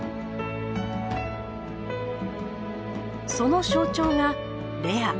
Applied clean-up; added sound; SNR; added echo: none; none; none; none.